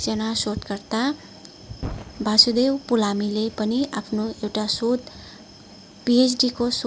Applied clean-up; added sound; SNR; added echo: none; Boom; 18 dB; none.